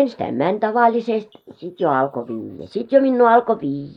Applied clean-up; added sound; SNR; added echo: neural mask model Resemble Enhance denoiser.